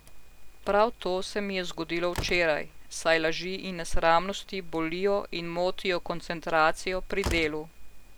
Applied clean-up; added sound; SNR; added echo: none; Slam; 16 dB; none.